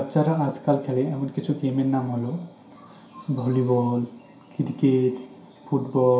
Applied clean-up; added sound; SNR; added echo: none; none; none; reverberation time 0.5 s.